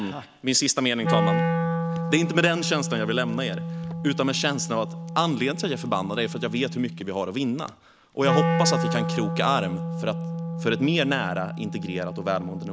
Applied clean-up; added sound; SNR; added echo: none; Wind instrument, woodwind instrument; 2 dB; none.